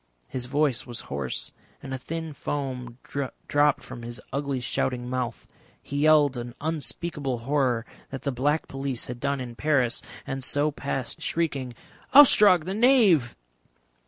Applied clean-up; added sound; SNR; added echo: none; none; none; none.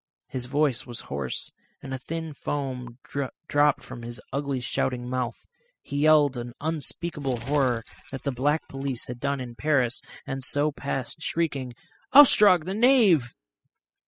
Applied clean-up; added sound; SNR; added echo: classical method spectral subtraction.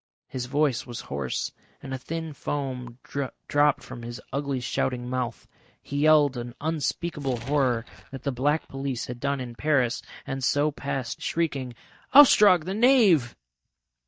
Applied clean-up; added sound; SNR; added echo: neural mask model DeepFilterNet 3.